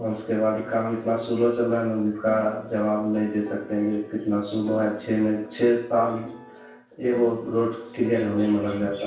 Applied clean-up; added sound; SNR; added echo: none; Piano; 18 dB; reverberation time 0.7 s.